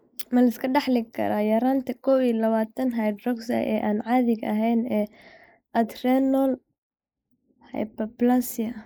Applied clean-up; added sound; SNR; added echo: neural mask model Resemble Enhance denoiser.